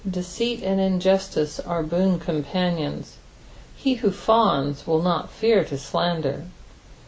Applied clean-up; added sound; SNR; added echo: none; none; none; none.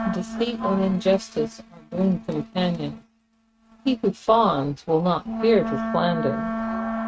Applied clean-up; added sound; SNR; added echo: neural mask model RNNoise.